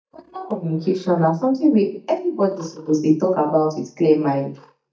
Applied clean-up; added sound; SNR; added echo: neural mask model DeepFilterNet 3.